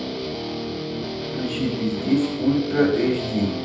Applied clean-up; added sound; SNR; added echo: none; Guitar; 4 dB; reverberation time 0.8 s.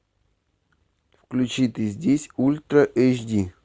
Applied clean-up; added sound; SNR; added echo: none; none; none; none.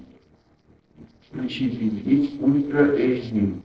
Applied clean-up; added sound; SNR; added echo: neural separator model SepFormer DNS4.